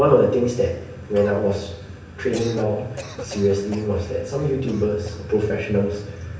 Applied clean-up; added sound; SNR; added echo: none; Cough; 19 dB; reverberation time 0.8 s.